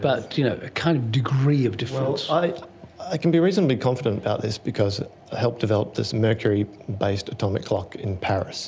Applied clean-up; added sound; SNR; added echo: none; none; none; none.